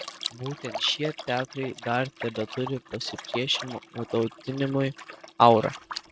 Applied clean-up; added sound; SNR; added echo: neural mask model RNNoise.